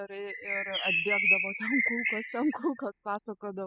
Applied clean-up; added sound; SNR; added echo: classical method spectral subtraction.